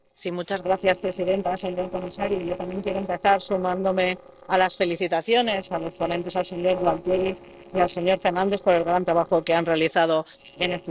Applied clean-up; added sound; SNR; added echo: neural separator model SepFormer DNS4.